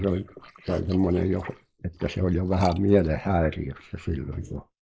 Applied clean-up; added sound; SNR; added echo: neural mask model Resemble Enhance denoiser.